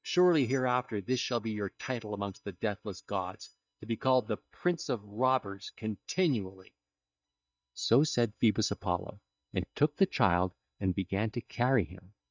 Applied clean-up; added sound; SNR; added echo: neural mask model DeepFilterNet 3.